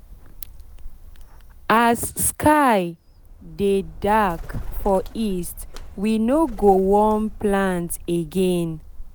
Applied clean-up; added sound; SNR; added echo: none; Bird; 13 dB; none.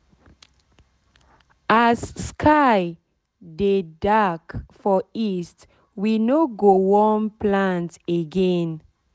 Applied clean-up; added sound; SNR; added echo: none; none; none; none.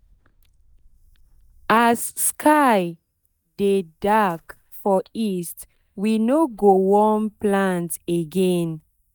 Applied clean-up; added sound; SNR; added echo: neural mask model DeepFilterNet 3.